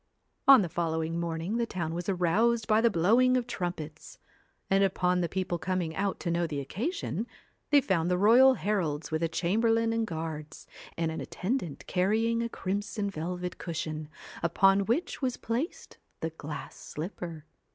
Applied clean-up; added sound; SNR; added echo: none; none; none; none.